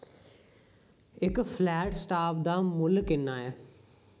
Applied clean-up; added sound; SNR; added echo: none; Bass drum; 12 dB; none.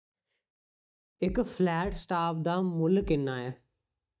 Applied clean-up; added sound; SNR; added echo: neural mask model DeepFilterNet 3.